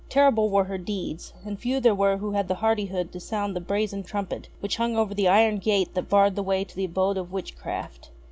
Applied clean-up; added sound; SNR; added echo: none; none; none; none.